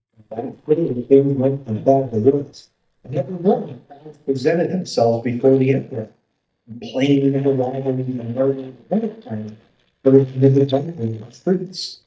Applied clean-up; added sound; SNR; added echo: neural mask model DeepFilterNet 3.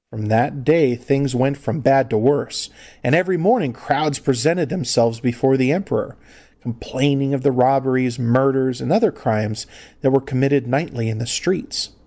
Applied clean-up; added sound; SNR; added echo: none; none; none; none.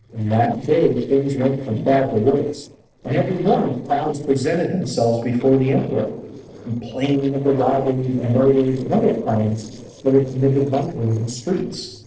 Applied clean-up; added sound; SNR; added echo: neural separator model SepFormer DNS4.